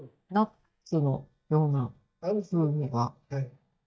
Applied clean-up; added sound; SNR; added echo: neural mask model DeepFilterNet 3.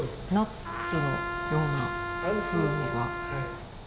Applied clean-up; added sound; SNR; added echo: none; Trumpet; 4 dB; none.